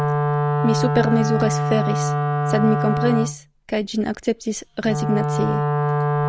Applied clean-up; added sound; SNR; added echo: none; Wind instrument, woodwind instrument; -2 dB; none.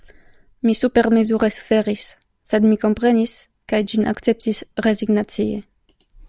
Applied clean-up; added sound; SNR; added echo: none; none; none; none.